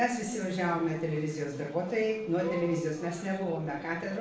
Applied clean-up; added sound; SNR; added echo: neural separator model SepFormer DNS4.